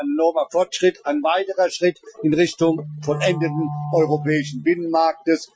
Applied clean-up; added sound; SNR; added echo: classical method Wiener filter.